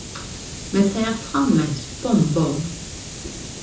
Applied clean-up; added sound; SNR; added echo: none; Hiss; 11 dB; reverberation time 0.6 s.